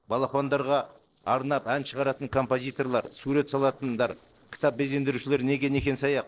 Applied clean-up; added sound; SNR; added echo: neural separator model SepFormer DNS4.